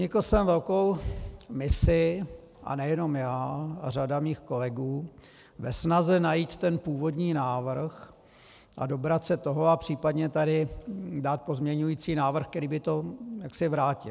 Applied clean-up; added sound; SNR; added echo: none; none; none; none.